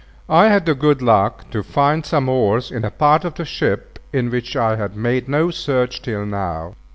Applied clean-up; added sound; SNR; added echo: none; none; none; none.